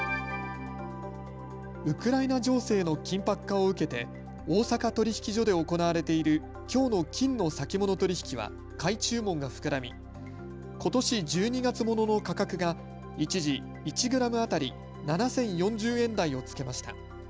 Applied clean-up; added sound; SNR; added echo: none; none; none; none.